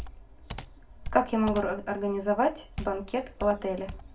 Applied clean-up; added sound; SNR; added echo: none; Computer keyboard; 12 dB; reverberation time 0.2 s.